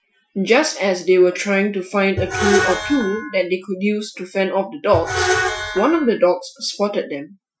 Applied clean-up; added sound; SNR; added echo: classical method Wiener filter.